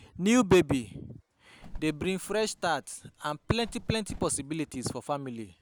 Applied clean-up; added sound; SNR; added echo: none; Bird; 17 dB; none.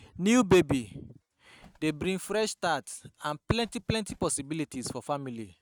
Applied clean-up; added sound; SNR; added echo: neural mask model RNNoise.